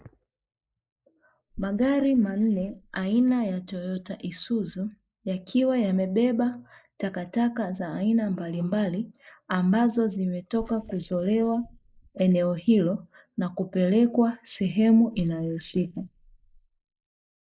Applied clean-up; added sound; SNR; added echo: neural mask model Resemble Enhance denoiser.